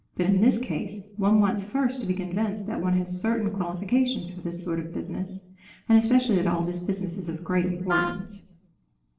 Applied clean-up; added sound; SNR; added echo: neural separator model SepFormer DNS4.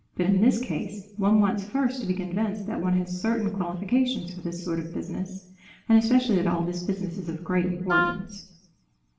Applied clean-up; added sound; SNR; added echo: none; Wind instrument, woodwind instrument; 2 dB; reverberation time 0.8 s.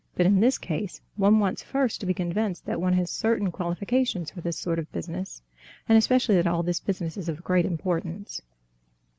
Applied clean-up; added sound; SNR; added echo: none; none; none; none.